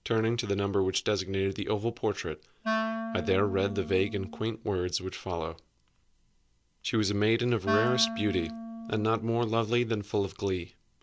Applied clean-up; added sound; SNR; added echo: none; Wind instrument, woodwind instrument; 6 dB; none.